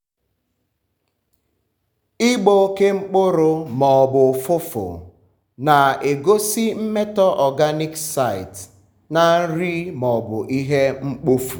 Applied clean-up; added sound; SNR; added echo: none; none; none; none.